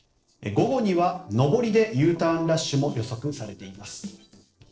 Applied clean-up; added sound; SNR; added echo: neural separator model SepFormer DNS4.